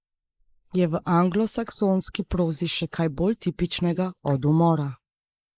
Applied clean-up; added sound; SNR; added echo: neural mask model Resemble Enhance denoiser.